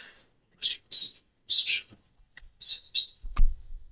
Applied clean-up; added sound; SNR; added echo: neural mask model DeepFilterNet 3.